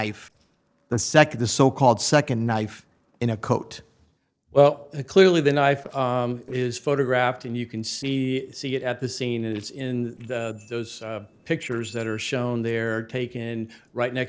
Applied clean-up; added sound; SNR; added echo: neural separator model SepFormer DNS4.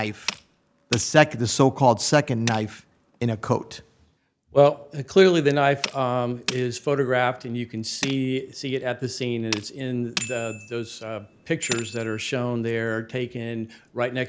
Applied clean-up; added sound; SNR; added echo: none; Tools + Bicycle bell; 13 dB; none.